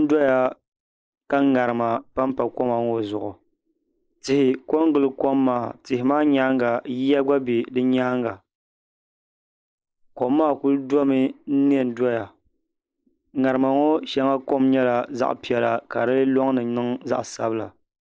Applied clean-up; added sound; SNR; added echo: neural mask model Resemble Enhance denoiser.